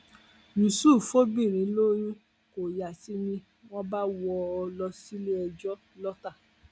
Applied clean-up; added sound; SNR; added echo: none; none; none; none.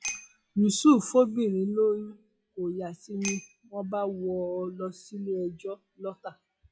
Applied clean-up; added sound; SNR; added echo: classical method WPE with log-MMSE.